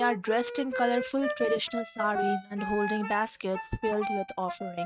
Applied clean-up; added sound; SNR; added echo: neural mask model RNNoise.